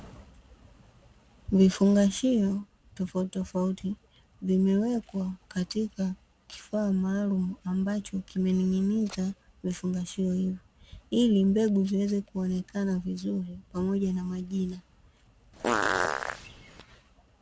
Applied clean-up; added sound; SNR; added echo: none; Fart; 1 dB; none.